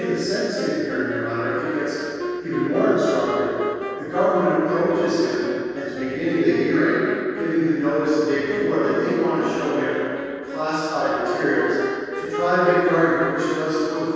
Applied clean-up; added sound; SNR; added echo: none; Wind instrument, woodwind instrument; 9 dB; reverberation time 2.2 s.